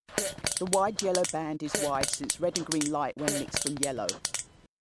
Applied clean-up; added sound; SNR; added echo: none; Fart; 2 dB; none.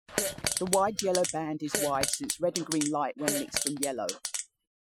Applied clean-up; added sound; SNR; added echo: classical method Wiener filter.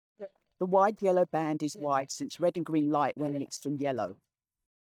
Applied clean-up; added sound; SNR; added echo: neural mask model DeepFilterNet 3.